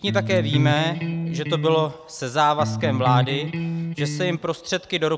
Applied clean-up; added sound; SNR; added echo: none; Electric guitar; 1 dB; none.